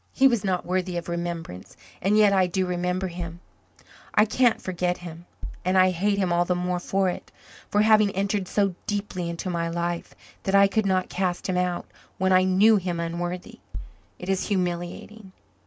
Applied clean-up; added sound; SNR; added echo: none; Bass drum; 8 dB; none.